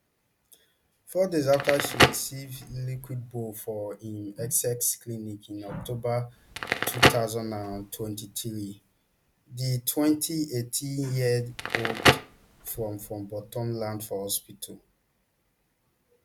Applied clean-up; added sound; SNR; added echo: none; Crackle; 1 dB; none.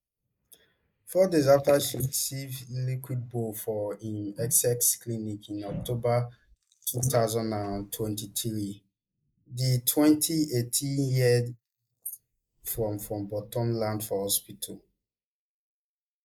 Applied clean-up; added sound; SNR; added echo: neural mask model Resemble Enhance denoiser.